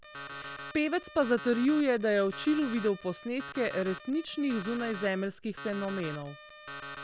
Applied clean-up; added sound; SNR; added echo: none; Alarm; 11 dB; none.